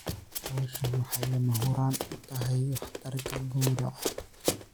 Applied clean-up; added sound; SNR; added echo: none; Run; 6 dB; none.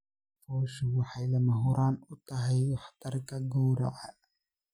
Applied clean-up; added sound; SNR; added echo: none; none; none; none.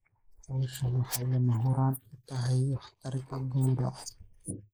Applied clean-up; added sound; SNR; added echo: neural mask model Resemble Enhance denoiser.